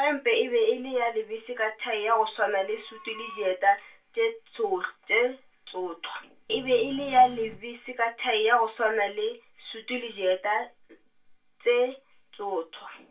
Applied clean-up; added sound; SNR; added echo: none; none; none; reverberation time 0.2 s.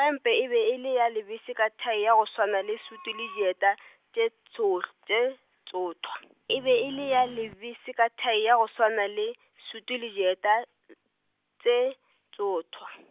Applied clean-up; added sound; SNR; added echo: none; none; none; none.